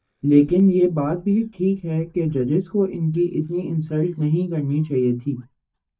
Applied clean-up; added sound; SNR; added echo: neural mask model DeepFilterNet 3.